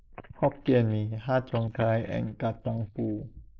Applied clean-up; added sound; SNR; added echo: neural mask model Resemble Enhance denoiser.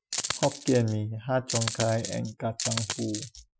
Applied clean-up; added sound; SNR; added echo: classical method Wiener filter.